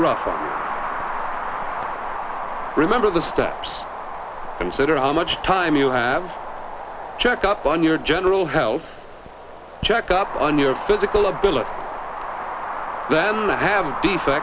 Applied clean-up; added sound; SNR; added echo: none; Wind; 7 dB; none.